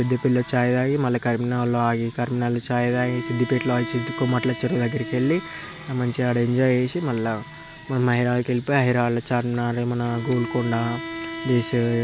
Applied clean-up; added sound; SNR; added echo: none; Bowed string instrument; 15 dB; none.